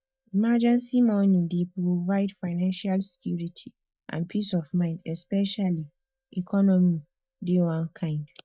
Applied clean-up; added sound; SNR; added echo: neural mask model DeepFilterNet 3.